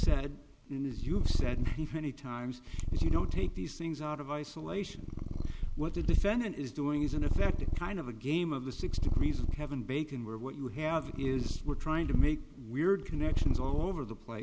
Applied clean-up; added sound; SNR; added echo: none; Purr; -3 dB; none.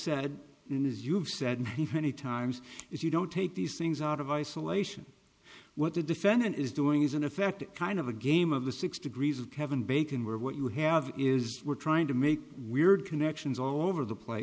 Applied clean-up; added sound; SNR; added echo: none; none; none; none.